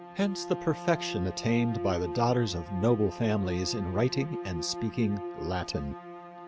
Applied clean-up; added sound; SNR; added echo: none; Bowed string instrument; 10 dB; none.